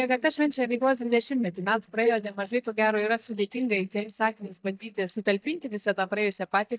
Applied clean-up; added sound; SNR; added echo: neural mask model DeepFilterNet 3.